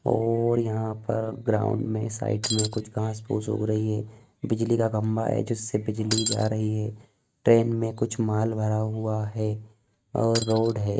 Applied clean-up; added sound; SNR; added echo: neural mask model RNNoise.